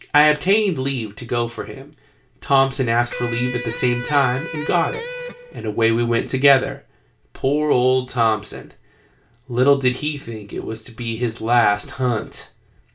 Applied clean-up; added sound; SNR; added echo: none; Electric guitar; 9 dB; reverberation time 0.2 s.